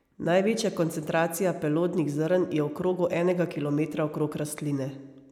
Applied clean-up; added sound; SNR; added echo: none; none; none; none.